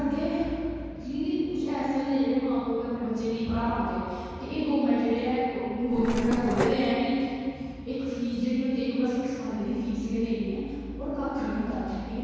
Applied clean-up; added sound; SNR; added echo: none; Mechanisms; 4 dB; reverberation time 2.1 s.